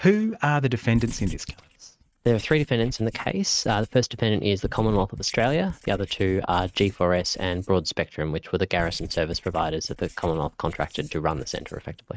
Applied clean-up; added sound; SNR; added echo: neural mask model RNNoise.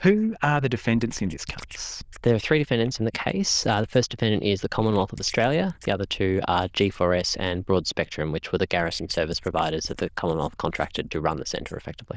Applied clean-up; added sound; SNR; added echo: neural diffusion model UNIVERSE++.